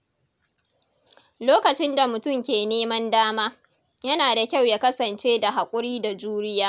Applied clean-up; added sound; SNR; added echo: none; none; none; none.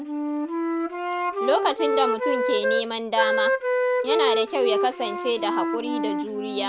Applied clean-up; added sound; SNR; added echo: none; Wind instrument, woodwind instrument; -2 dB; none.